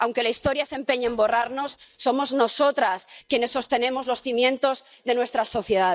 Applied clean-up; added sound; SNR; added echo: neural mask model DeepFilterNet 3.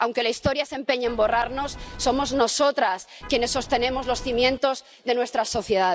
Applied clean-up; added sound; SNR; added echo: none; Vehicle horn, car horn, honking; 14 dB; none.